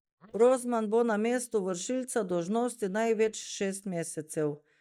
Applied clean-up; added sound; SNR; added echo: neural mask model DeepFilterNet 3.